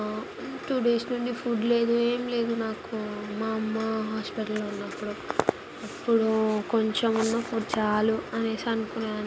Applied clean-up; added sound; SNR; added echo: none; none; none; none.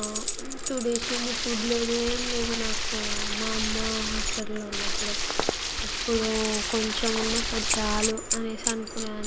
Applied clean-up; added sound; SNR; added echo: none; Keys jangling + Stream; -2 dB; none.